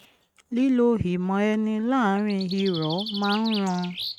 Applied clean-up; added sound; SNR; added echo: neural mask model RNNoise.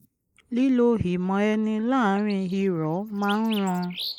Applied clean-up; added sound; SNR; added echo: neural mask model Resemble Enhance denoiser.